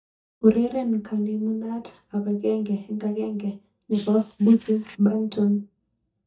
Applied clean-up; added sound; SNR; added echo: neural mask model DeepFilterNet 3.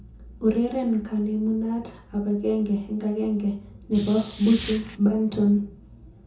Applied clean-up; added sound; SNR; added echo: none; Hiss; 2 dB; reverberation time 0.5 s.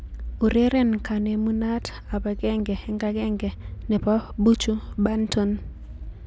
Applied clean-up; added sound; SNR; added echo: none; none; none; none.